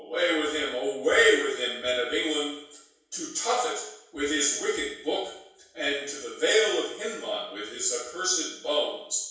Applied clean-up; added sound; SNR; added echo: none; none; none; reverberation time 0.6 s.